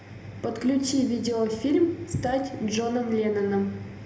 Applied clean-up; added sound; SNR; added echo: none; none; none; reverberation time 0.6 s.